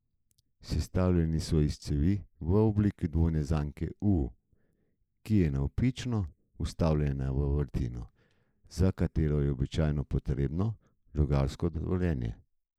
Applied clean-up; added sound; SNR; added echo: neural mask model Resemble Enhance denoiser.